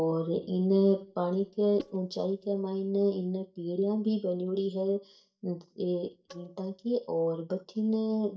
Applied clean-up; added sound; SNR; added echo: neural mask model DeepFilterNet 3.